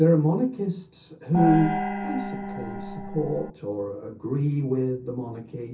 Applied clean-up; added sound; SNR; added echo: none; Gong; 4 dB; reverberation time 0.3 s.